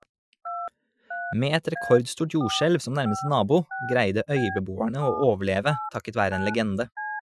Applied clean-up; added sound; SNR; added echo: classical method Wiener filter.